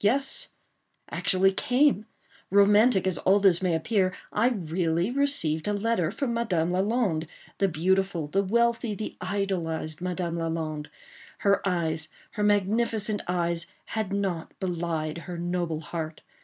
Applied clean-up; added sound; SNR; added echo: none; none; none; none.